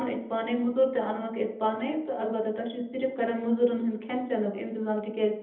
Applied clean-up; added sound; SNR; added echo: none; none; none; reverberation time 0.7 s.